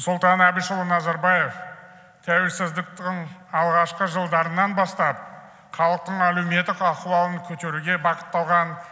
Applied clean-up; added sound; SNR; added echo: none; none; none; none.